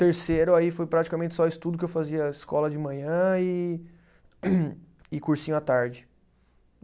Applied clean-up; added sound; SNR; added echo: none; none; none; none.